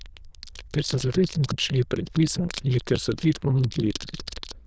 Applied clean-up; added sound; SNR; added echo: neural diffusion model UNIVERSE++.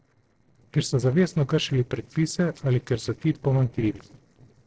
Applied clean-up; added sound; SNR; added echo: neural separator model SepFormer DNS4.